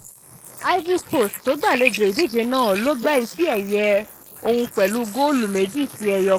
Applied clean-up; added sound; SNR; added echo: neural mask model Resemble Enhance denoiser.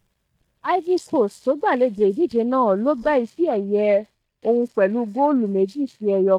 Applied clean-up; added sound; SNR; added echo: neural mask model DeepFilterNet 3.